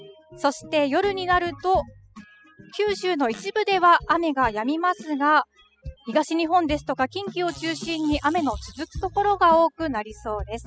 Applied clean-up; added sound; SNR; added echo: classical method spectral subtraction.